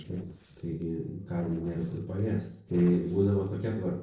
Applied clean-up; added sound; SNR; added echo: neural separator model SepFormer DNS4.